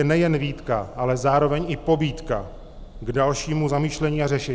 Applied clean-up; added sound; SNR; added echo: none; Bird / Breathing; 16 dB; none.